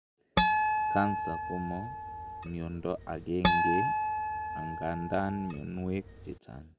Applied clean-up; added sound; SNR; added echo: none; Harp; -4 dB; none.